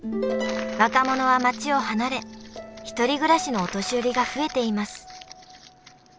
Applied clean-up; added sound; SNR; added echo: none; Crumpling, crinkling; 17 dB; none.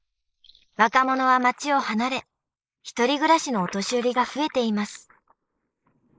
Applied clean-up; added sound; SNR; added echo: neural mask model Resemble Enhance denoiser.